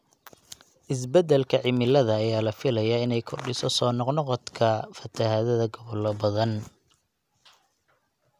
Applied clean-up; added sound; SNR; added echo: none; none; none; none.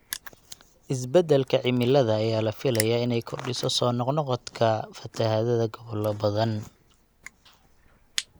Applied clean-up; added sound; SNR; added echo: none; Crushing; 17 dB; none.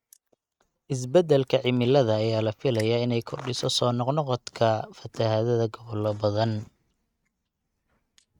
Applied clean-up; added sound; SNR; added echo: neural mask model RNNoise.